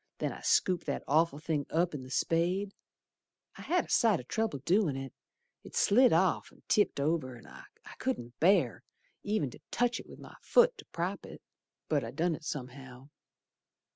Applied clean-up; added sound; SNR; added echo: none; none; none; none.